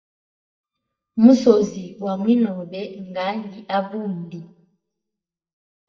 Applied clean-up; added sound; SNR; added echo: neural mask model DeepFilterNet 3.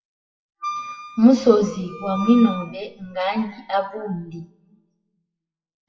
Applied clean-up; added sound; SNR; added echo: classical method WPE with log-MMSE.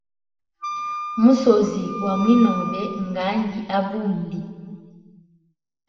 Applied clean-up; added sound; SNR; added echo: none; Wind instrument, woodwind instrument; 9 dB; reverberation time 2.0 s.